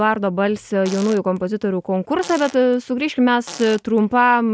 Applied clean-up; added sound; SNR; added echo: none; Fart; 20 dB; none.